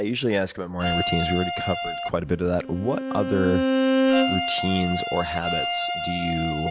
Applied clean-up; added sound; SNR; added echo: none; Bowed string instrument + Bowed string instrument; -1 dB; none.